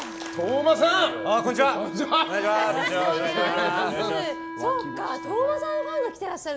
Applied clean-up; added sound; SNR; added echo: none; Wind instrument, woodwind instrument; 11 dB; none.